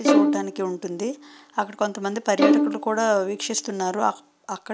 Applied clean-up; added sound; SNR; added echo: none; Bowed string instrument; -1 dB; none.